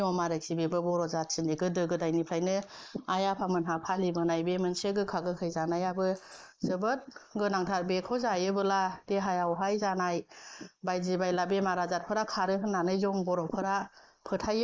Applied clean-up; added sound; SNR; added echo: neural mask model Resemble Enhance denoiser.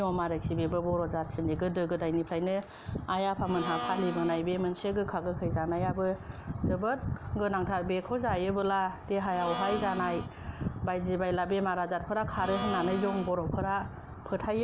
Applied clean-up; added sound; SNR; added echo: none; Domestic sounds, home sounds; 6 dB; none.